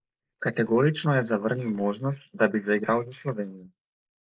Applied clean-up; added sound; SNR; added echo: neural mask model Resemble Enhance denoiser.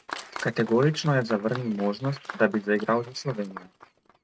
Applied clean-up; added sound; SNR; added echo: neural mask model RNNoise.